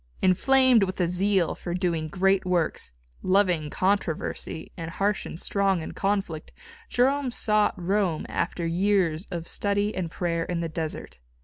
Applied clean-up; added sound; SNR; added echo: none; none; none; none.